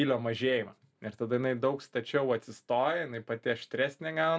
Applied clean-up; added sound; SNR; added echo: none; none; none; none.